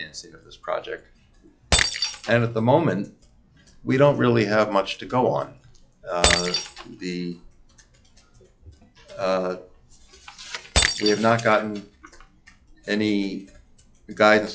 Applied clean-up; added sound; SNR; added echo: classical method log-MMSE.